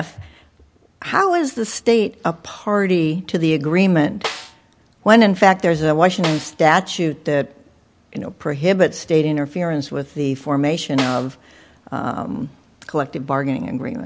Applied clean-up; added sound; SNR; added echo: none; Snare drum; 13 dB; none.